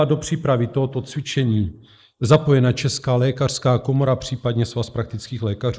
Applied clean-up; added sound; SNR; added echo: neural mask model Resemble Enhance denoiser.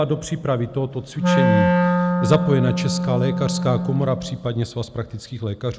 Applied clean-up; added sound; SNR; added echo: none; Wind instrument, woodwind instrument; -2 dB; none.